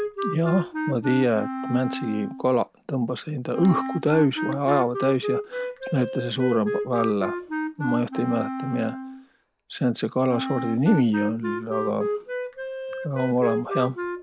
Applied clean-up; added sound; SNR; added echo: none; Wind instrument, woodwind instrument; 6 dB; none.